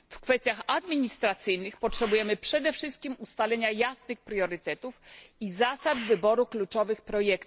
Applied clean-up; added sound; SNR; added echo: none; Sneeze; 17 dB; none.